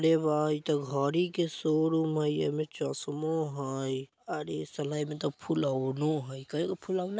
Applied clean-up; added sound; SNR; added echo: none; none; none; none.